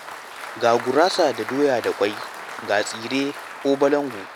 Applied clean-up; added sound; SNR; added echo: none; Applause; 12 dB; none.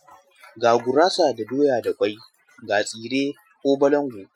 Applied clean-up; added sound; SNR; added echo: classical method Wiener filter.